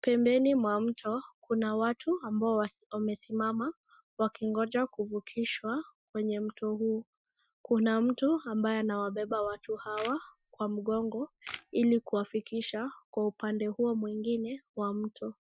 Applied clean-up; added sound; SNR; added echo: classical method Wiener filter.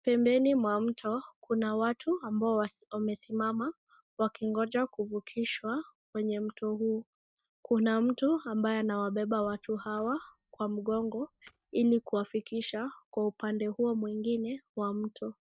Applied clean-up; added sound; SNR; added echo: neural mask model DeepFilterNet 3.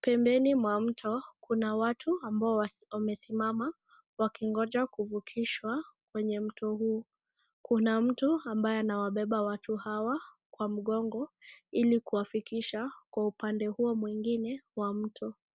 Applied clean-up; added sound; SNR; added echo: none; none; none; none.